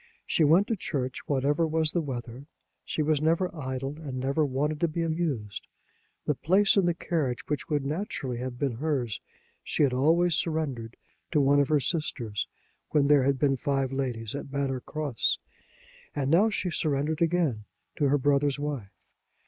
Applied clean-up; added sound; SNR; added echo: neural mask model Resemble Enhance denoiser.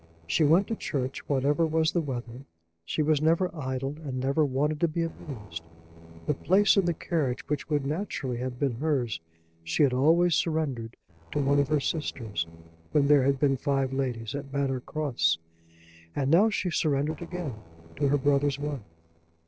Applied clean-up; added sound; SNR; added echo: neural separator model SepFormer DNS4.